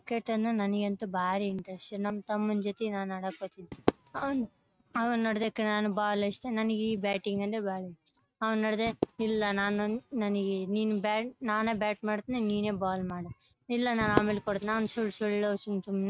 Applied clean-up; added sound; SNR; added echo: neural mask model RNNoise.